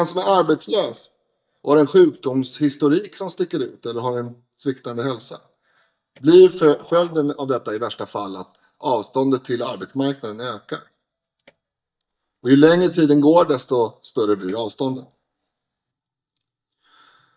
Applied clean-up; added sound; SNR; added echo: neural mask model DeepFilterNet 3.